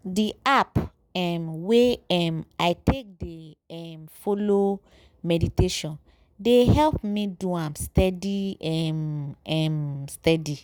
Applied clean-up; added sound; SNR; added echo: none; none; none; none.